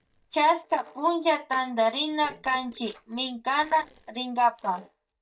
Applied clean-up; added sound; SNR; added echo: neural mask model DeepFilterNet 3.